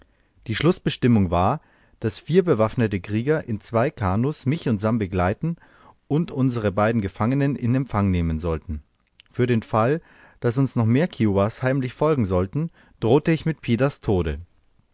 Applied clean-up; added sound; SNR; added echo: none; none; none; none.